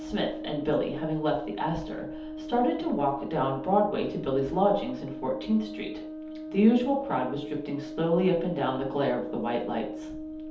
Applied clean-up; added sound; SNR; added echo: none; Brass instrument; 10 dB; reverberation time 0.6 s.